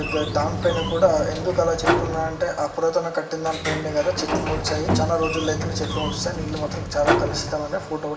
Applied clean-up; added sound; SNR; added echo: none; Sliding door; 2 dB; reverberation time 2.2 s.